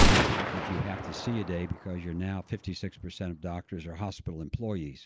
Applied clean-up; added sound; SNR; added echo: none; Gunshot, gunfire; -4 dB; none.